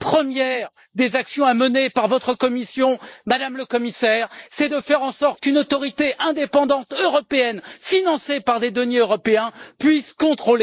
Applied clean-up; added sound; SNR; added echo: neural mask model Resemble Enhance denoiser.